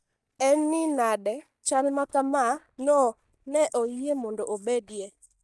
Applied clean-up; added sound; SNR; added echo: neural mask model DeepFilterNet 3.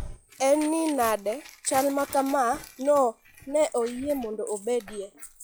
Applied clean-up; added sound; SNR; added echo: classical method log-MMSE.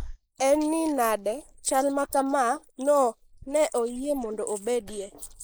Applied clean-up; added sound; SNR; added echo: neural mask model Resemble Enhance denoiser.